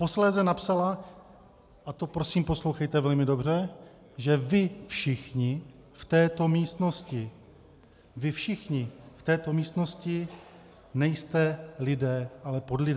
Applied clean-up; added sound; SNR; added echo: none; none; none; none.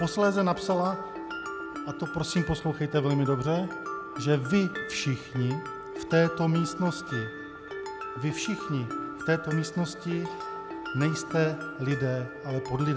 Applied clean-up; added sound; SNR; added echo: none; Mallet percussion; 8 dB; none.